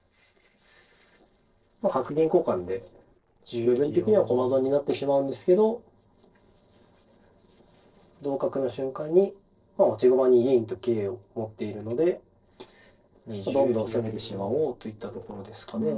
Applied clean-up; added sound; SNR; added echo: neural separator model SepFormer DNS4.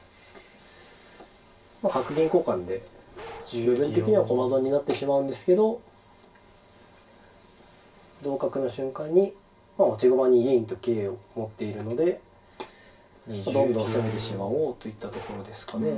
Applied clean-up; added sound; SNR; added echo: none; Bark; 17 dB; reverberation time 0.2 s.